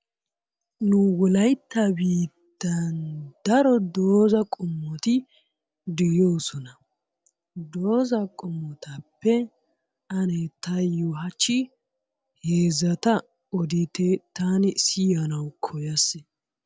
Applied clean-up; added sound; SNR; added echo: none; none; none; none.